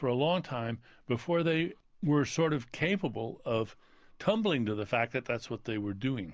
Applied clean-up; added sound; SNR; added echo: none; none; none; none.